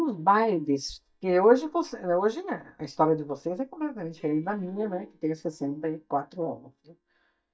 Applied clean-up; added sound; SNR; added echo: neural mask model DeepFilterNet 3.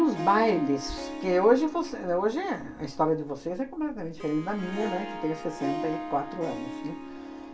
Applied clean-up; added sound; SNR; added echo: none; Harp; 9 dB; reverberation time 0.2 s.